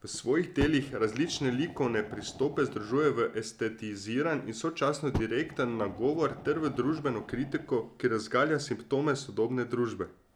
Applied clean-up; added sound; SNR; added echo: none; Fire; 12 dB; none.